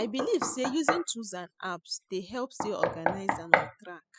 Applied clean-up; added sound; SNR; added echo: classical method spectral subtraction.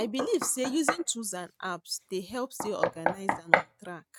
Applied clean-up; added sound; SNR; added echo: neural mask model RNNoise.